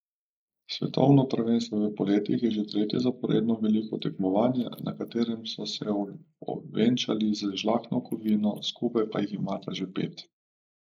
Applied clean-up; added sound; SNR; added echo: neural mask model Resemble Enhance denoiser.